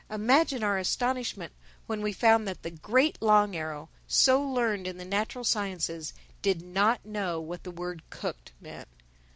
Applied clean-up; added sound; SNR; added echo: none; none; none; none.